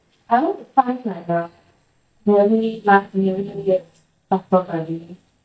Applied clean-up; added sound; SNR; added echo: neural mask model DeepFilterNet 3.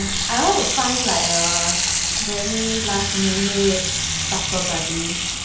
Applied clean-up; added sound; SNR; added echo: none; Sink (filling or washing) / Water tap, faucet; -1 dB; none.